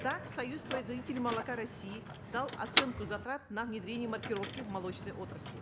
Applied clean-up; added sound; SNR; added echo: none; Motor vehicle (road); -2 dB; none.